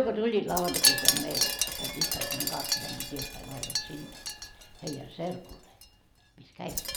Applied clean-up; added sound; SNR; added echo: none; Wind chime; -3 dB; none.